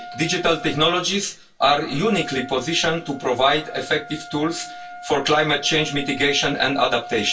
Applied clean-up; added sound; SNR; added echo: none; Trumpet; 16 dB; reverberation time 0.2 s.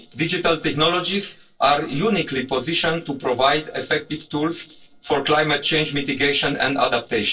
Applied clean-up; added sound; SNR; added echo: neural separator model SepFormer DNS4.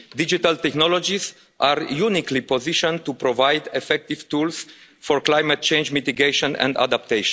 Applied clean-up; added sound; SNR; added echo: none; none; none; none.